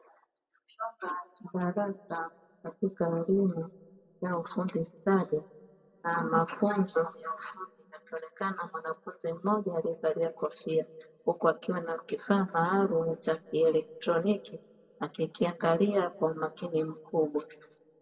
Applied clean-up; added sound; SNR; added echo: none; none; none; reverberation time 1.2 s.